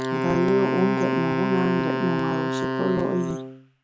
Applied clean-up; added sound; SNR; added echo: none; Wind instrument, woodwind instrument; 0 dB; none.